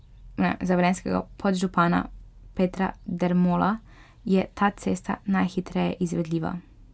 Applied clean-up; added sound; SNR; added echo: none; none; none; none.